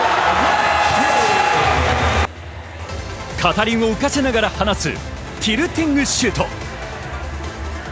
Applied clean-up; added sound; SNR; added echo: none; none; none; none.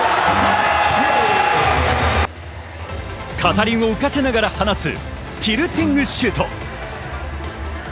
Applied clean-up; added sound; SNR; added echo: none; Bowed string instrument; 15 dB; none.